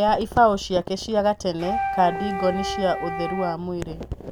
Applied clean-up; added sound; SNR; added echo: none; Wind instrument, woodwind instrument; 7 dB; none.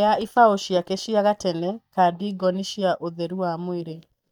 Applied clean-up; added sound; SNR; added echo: neural mask model DeepFilterNet 3.